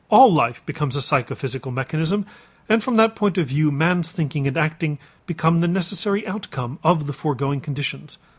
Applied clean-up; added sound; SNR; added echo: none; none; none; none.